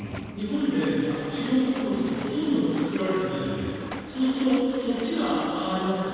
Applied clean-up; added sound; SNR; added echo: none; Splash, splatter; 15 dB; reverberation time 2.1 s.